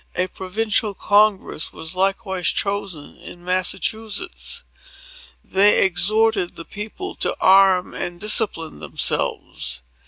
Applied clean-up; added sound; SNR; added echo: none; none; none; none.